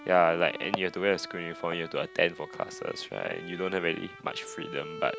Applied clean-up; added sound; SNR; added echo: none; Bowed string instrument; 14 dB; none.